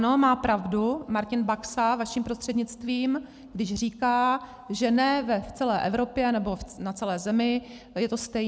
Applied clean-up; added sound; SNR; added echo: none; none; none; none.